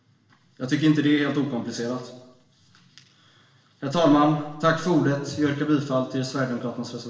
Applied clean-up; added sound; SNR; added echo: none; none; none; reverberation time 0.9 s.